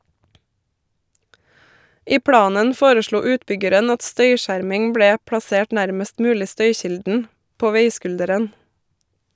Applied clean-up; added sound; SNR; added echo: none; none; none; none.